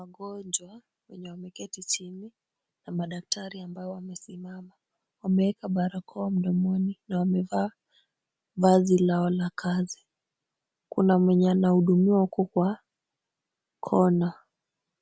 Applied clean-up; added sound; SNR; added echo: none; none; none; none.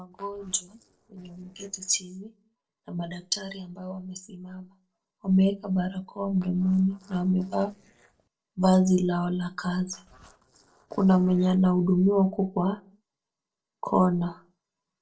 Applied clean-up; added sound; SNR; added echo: neural separator model SepFormer DNS4.